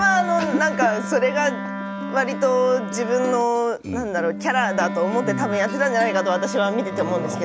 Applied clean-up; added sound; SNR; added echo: none; Wind instrument, woodwind instrument; 8 dB; none.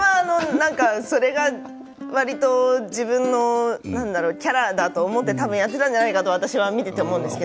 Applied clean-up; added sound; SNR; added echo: none; none; none; none.